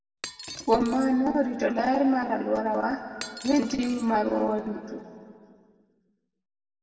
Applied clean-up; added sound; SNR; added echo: none; Shatter; 17 dB; reverberation time 2.1 s.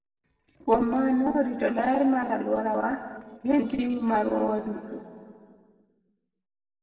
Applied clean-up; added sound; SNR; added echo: neural separator model SepFormer DNS4.